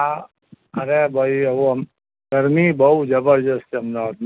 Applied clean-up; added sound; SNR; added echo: none; none; none; none.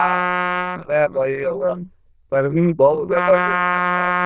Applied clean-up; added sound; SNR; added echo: neural diffusion model UNIVERSE++.